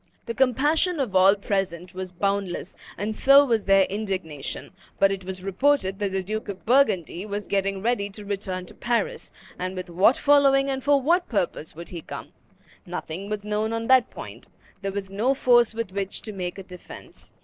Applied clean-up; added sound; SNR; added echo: neural separator model SepFormer DNS4.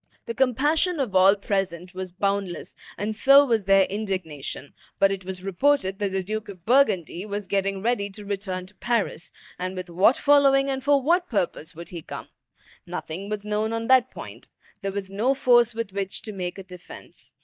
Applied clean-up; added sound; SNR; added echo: neural mask model DeepFilterNet 3.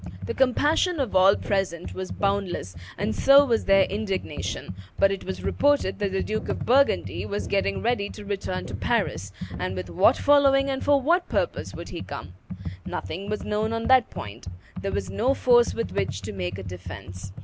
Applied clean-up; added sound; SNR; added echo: none; Computer keyboard; 9 dB; none.